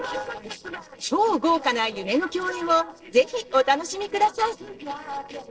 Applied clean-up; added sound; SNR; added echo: neural separator model SepFormer DNS4.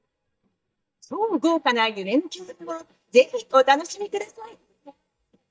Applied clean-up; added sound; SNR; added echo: neural mask model DeepFilterNet 3.